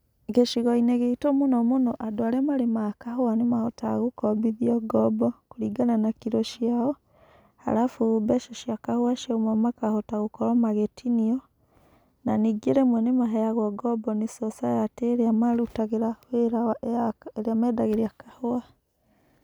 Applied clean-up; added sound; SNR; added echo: none; none; none; none.